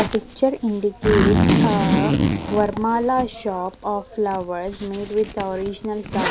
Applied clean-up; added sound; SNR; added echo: none; Zipper (clothing); 0 dB; none.